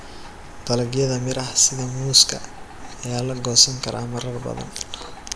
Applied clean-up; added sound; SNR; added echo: none; Rain; 14 dB; none.